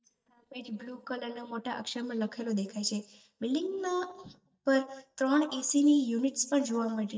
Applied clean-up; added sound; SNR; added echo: neural mask model DeepFilterNet 3.